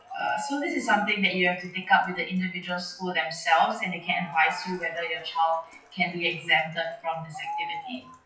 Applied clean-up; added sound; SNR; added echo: classical method WPE with log-MMSE.